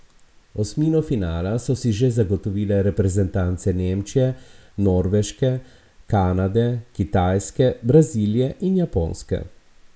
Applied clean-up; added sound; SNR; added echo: none; none; none; none.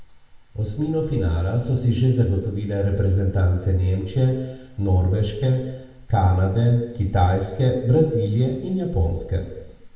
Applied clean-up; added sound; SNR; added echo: none; none; none; reverberation time 0.9 s.